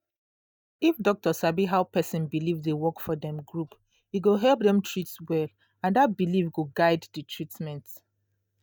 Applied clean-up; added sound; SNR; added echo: neural mask model DeepFilterNet 3.